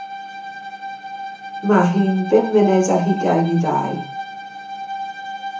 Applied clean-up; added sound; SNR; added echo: none; Bowed string instrument; 10 dB; reverberation time 0.5 s.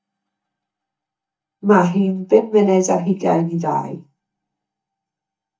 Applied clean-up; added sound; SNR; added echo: neural mask model DeepFilterNet 3.